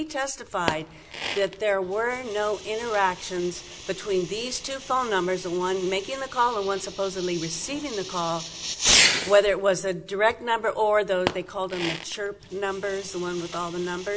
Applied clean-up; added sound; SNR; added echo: none; Fireworks; 5 dB; none.